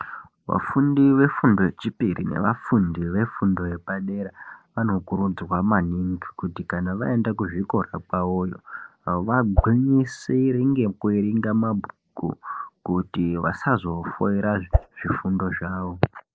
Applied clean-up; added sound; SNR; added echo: neural mask model Resemble Enhance denoiser.